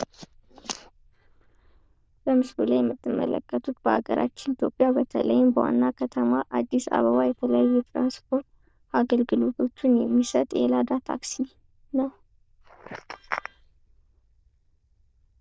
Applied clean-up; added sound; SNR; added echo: neural diffusion model UNIVERSE++.